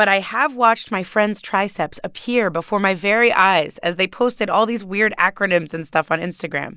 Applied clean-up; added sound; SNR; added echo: none; none; none; none.